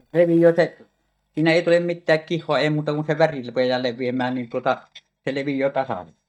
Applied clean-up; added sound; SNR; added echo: neural mask model DeepFilterNet 3.